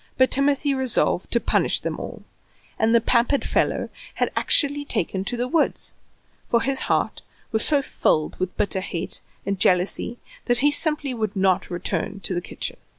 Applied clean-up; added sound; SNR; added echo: none; none; none; none.